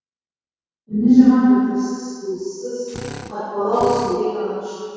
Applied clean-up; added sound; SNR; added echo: none; Drill; 15 dB; reverberation time 2.0 s.